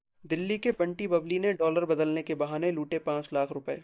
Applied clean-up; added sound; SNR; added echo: neural mask model DeepFilterNet 3.